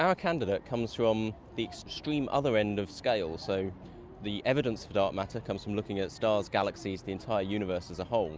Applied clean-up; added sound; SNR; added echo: none; none; none; none.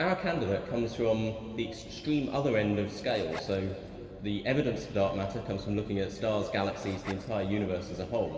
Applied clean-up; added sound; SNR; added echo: none; Zipper (clothing); 19 dB; reverberation time 2.4 s.